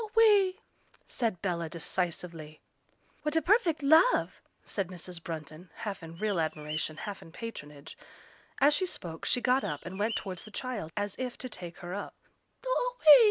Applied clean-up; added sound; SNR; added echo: none; Bird; 13 dB; none.